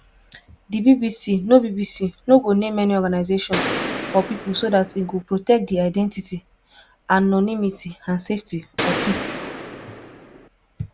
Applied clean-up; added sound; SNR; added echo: none; Gunshot, gunfire; 6 dB; none.